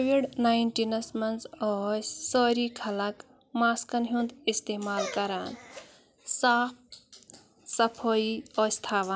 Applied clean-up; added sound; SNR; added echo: none; none; none; none.